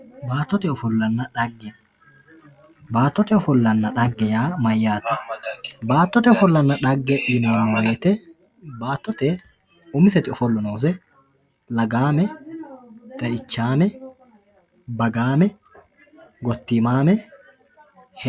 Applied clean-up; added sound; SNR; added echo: none; none; none; none.